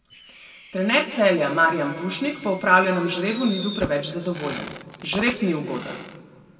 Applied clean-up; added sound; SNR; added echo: none; Fireworks; 16 dB; reverberation time 1.6 s.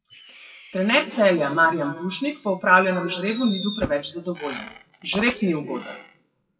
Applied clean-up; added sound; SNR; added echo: classical method WPE with log-MMSE.